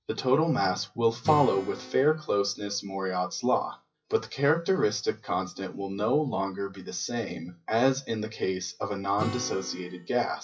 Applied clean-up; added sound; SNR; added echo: classical method WPE with log-MMSE.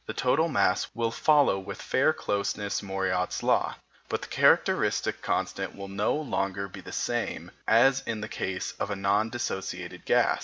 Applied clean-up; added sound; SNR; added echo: none; none; none; none.